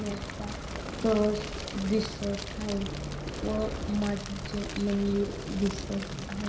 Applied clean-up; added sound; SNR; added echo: none; Fire; 5 dB; reverberation time 0.5 s.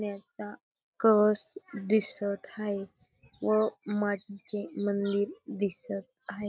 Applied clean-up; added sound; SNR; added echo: none; none; none; none.